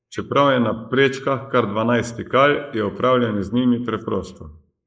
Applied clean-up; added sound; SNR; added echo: neural mask model Resemble Enhance denoiser.